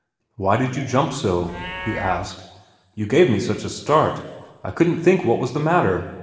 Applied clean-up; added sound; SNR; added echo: none; Livestock, farm animals, working animals; 19 dB; reverberation time 1.2 s.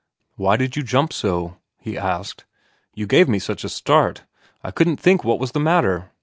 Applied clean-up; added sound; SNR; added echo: none; none; none; none.